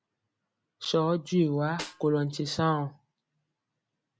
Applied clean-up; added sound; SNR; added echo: none; Snare drum; 17 dB; none.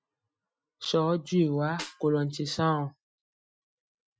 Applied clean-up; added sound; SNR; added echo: classical method Wiener filter.